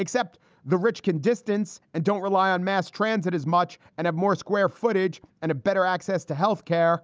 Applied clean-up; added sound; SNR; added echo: none; none; none; none.